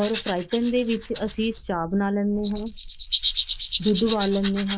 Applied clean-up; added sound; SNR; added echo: neural mask model Resemble Enhance denoiser.